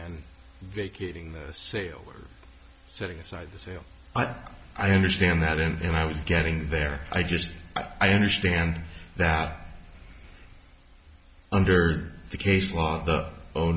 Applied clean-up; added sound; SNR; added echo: none; none; none; none.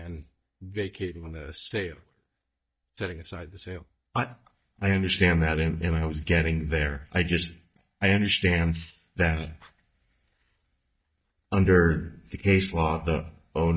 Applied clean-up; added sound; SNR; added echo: neural mask model DeepFilterNet 3.